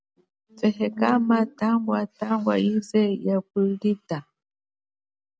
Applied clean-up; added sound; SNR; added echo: none; none; none; none.